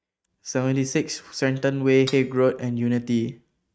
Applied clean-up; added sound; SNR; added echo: neural mask model RNNoise.